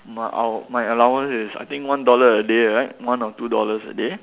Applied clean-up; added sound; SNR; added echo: none; none; none; none.